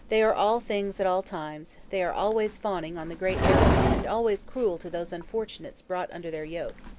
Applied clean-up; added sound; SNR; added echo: none; Livestock, farm animals, working animals; 2 dB; none.